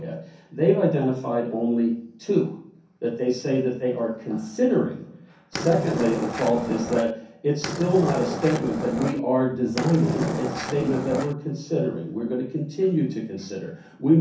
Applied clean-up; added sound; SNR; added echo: none; Skateboard; 6 dB; reverberation time 0.6 s.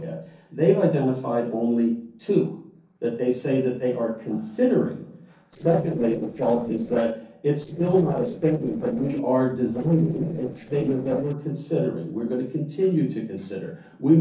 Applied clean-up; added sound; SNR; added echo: neural separator model SepFormer DNS4.